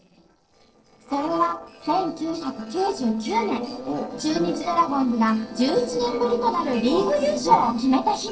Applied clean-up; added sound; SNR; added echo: neural separator model SepFormer DNS4.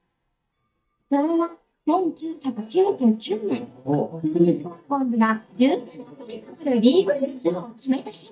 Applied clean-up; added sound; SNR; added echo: neural mask model DeepFilterNet 3.